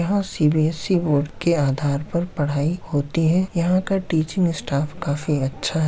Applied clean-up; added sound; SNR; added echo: none; none; none; none.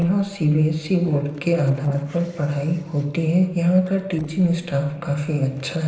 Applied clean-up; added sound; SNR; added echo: neural separator model SepFormer DNS4.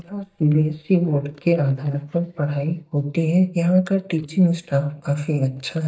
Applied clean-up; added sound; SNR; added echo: neural mask model DeepFilterNet 3.